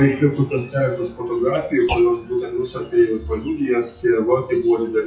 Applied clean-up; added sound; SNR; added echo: classical method WPE with log-MMSE.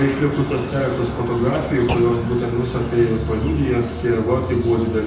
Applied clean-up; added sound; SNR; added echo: none; Thump, thud; 14 dB; reverberation time 0.9 s.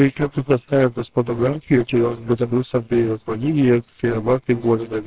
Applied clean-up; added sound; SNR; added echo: neural separator model SepFormer WHAMR!.